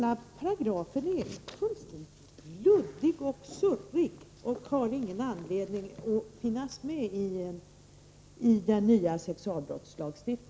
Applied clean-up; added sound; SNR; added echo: none; none; none; none.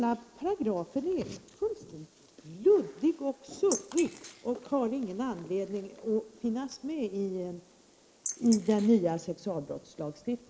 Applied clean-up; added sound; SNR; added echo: neural mask model Resemble Enhance denoiser.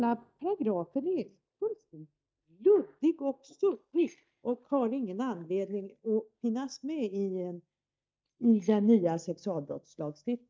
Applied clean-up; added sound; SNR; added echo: neural mask model DeepFilterNet 3.